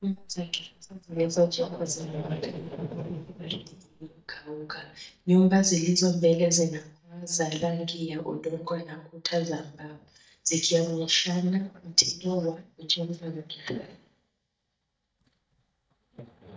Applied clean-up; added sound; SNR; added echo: neural mask model DeepFilterNet 3.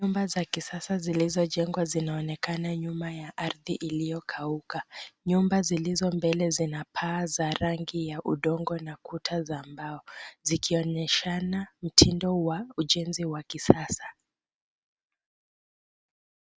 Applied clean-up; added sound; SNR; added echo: none; none; none; none.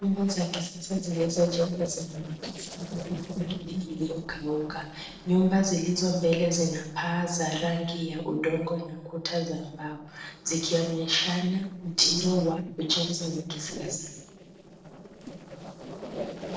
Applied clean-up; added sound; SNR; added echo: neural separator model SepFormer DNS4.